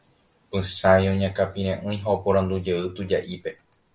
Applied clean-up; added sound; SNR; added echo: none; none; none; none.